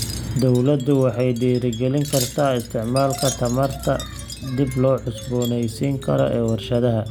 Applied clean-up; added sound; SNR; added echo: none; Wind chime; 16 dB; none.